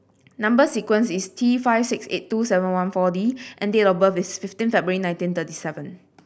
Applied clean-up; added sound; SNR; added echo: none; none; none; none.